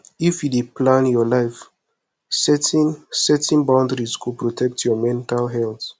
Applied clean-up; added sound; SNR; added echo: none; none; none; none.